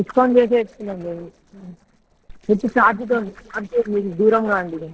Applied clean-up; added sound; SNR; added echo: neural separator model SepFormer DNS4.